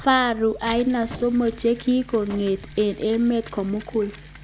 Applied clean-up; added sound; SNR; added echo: none; Gunshot, gunfire + Mechanisms; 15 dB; none.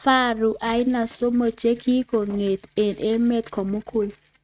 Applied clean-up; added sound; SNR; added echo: neural mask model RNNoise.